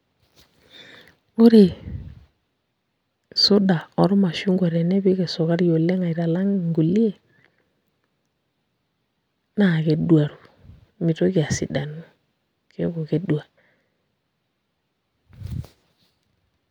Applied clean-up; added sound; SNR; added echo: none; none; none; none.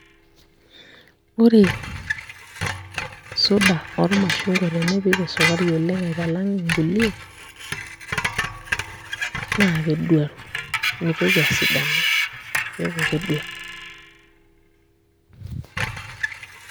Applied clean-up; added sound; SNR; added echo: none; Screech; 4 dB; none.